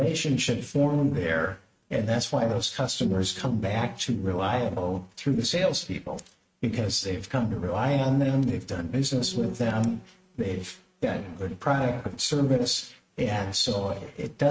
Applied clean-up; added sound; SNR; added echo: neural mask model RNNoise.